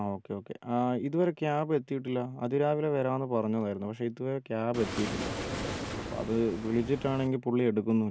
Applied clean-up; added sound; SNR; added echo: none; Waves, surf; 7 dB; none.